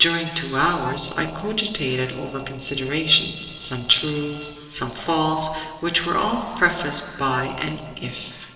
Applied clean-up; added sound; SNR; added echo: neural separator model SepFormer DNS4.